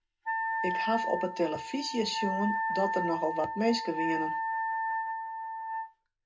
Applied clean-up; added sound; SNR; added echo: none; Wind instrument, woodwind instrument; 0 dB; reverberation time 0.2 s.